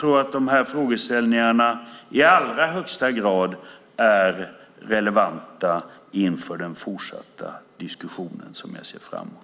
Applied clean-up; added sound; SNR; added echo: none; none; none; none.